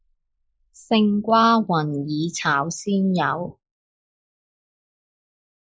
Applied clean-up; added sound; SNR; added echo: neural mask model Resemble Enhance denoiser.